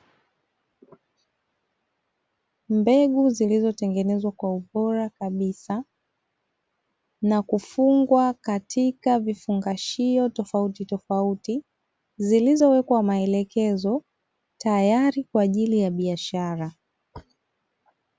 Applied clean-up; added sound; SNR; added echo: none; none; none; none.